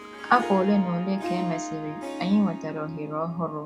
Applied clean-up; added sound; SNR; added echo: none; Harp; 9 dB; none.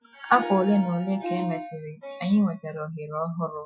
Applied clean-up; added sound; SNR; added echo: classical method Wiener filter.